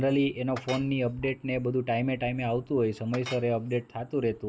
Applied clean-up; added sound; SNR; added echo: none; Chink, clink; 18 dB; none.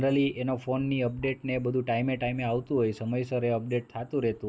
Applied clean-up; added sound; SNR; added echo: none; none; none; none.